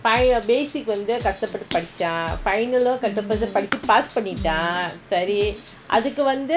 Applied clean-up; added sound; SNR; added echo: none; Drum kit; 14 dB; none.